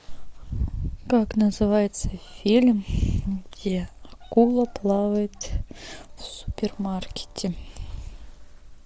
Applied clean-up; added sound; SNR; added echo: none; none; none; none.